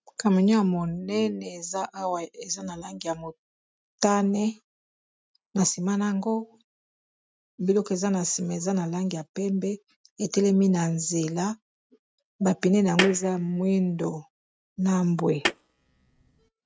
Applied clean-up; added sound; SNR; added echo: neural mask model RNNoise.